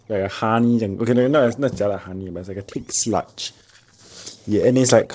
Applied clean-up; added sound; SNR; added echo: neural separator model SepFormer DNS4.